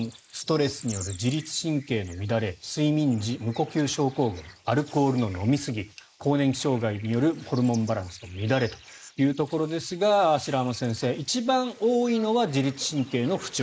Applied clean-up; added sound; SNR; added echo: neural mask model Resemble Enhance denoiser.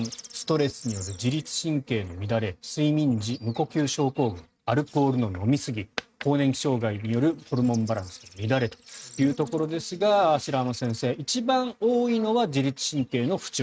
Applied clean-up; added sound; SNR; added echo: neural mask model RNNoise.